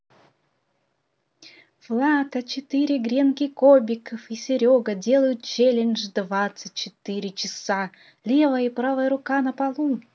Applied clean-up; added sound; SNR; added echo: none; none; none; none.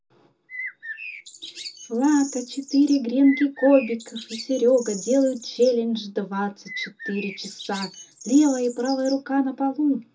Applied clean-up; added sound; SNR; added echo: none; Bird; 14 dB; reverberation time 0.2 s.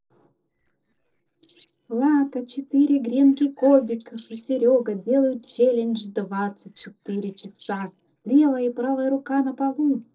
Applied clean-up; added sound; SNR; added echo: neural separator model SepFormer DNS4.